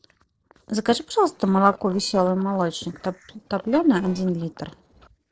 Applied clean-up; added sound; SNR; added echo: neural separator model SepFormer DNS4.